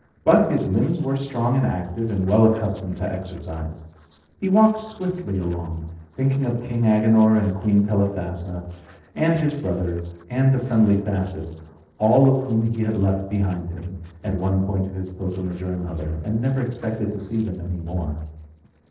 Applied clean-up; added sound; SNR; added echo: neural separator model SepFormer DNS4.